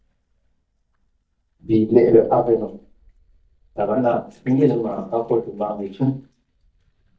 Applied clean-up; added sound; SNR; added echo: neural mask model DeepFilterNet 3.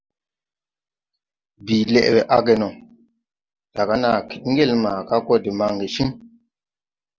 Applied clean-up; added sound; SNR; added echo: none; none; none; none.